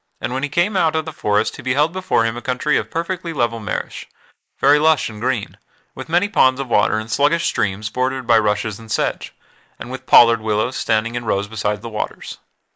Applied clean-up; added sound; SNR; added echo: neural mask model Resemble Enhance denoiser.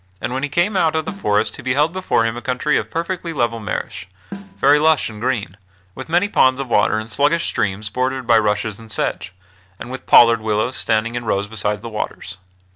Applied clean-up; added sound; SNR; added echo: none; Snare drum; 12 dB; none.